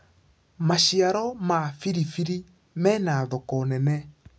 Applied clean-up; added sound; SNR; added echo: none; none; none; none.